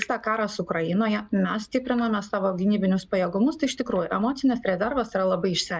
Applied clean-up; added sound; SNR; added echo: neural mask model DeepFilterNet 3.